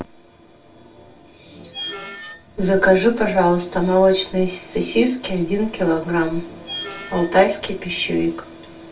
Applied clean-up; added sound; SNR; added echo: none; Screech; 19 dB; reverberation time 0.2 s.